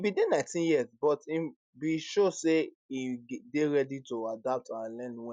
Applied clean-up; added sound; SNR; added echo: none; none; none; none.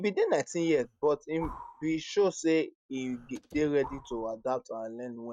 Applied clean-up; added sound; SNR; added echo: neural mask model RNNoise.